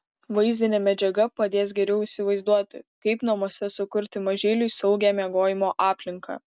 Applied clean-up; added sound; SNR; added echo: none; none; none; none.